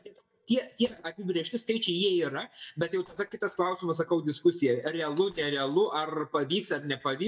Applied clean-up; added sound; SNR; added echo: neural mask model DeepFilterNet 3.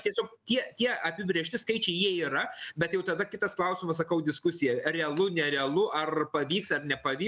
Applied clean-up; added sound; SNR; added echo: none; none; none; none.